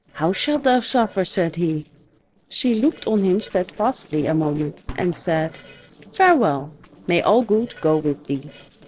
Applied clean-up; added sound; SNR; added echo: neural separator model SepFormer DNS4.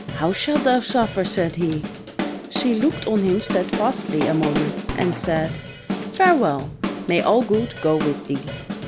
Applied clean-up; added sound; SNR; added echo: none; Drum kit; 6 dB; none.